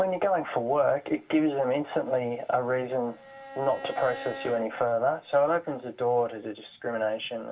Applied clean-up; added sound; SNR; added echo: none; Bowed string instrument; 14 dB; reverberation time 0.2 s.